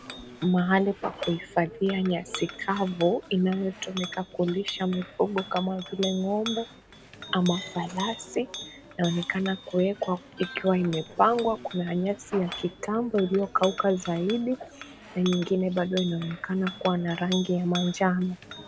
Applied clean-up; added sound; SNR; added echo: none; Chink, clink; 13 dB; none.